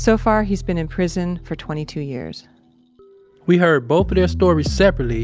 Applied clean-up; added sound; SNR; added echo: none; none; none; none.